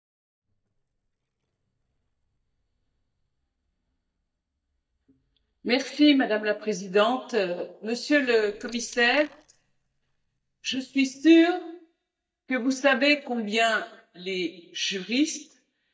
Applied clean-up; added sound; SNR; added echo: neural mask model DeepFilterNet 3.